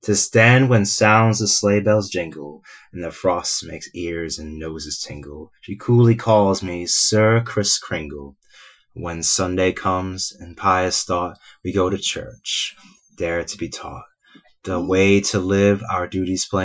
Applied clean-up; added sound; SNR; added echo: classical method Wiener filter.